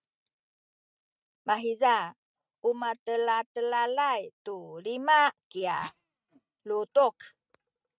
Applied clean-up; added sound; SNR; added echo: neural mask model RNNoise.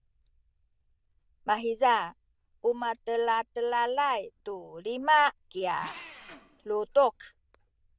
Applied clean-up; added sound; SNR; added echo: neural diffusion model UNIVERSE++.